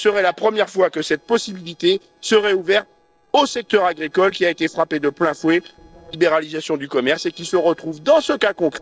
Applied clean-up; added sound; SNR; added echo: neural separator model SepFormer DNS4.